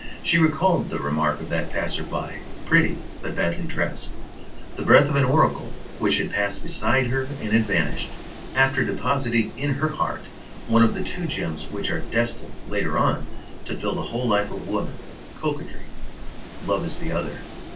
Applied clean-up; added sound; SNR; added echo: none; Wind; 5 dB; reverberation time 0.2 s.